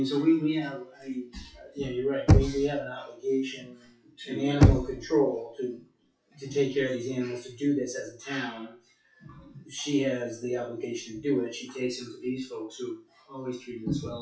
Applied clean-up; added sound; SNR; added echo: classical method WPE with log-MMSE.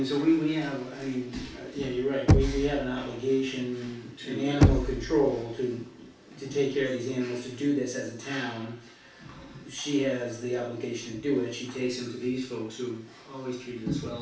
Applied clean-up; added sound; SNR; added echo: none; Knock; -1 dB; reverberation time 0.3 s.